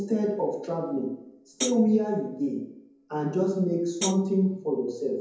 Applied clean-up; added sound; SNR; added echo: none; Hi-hat; 6 dB; reverberation time 0.9 s.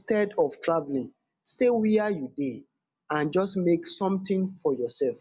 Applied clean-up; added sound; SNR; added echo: none; none; none; none.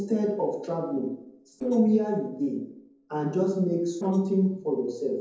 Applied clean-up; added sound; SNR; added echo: neural separator model SepFormer DNS4.